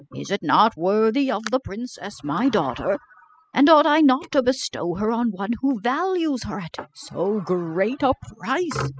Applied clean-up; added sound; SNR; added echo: classical method spectral subtraction.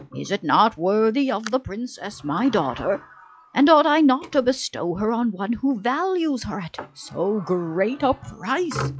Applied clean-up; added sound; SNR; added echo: classical method log-MMSE.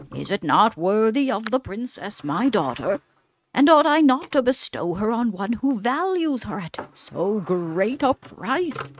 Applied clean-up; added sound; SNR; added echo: neural mask model RNNoise.